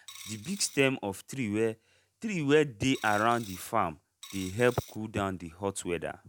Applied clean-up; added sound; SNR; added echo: none; Coin (dropping); 18 dB; none.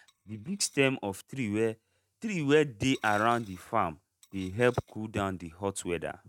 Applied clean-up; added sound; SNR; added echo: neural mask model RNNoise.